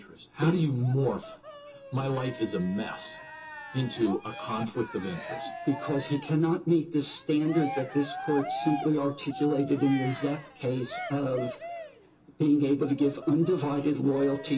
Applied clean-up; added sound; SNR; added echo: none; Cheering; 13 dB; reverberation time 0.2 s.